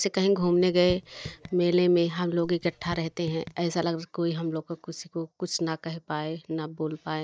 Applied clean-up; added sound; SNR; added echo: neural mask model DeepFilterNet 3.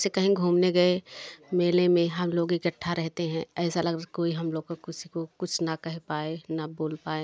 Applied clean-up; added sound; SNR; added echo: none; none; none; none.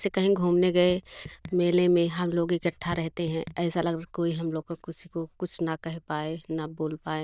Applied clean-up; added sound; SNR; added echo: neural diffusion model UNIVERSE++.